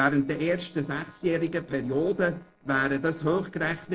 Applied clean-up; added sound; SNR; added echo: neural separator model SepFormer DNS4.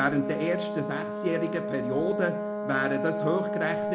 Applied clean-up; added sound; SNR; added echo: none; Brass instrument; 2 dB; reverberation time 0.3 s.